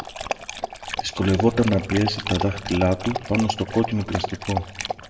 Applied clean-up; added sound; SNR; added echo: none; Dog; 7 dB; reverberation time 1.3 s.